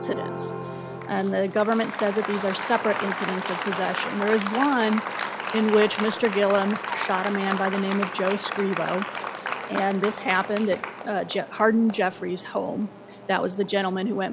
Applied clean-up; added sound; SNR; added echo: none; Applause; 7 dB; none.